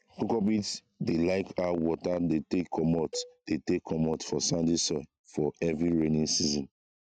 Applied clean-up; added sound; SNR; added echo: neural mask model RNNoise.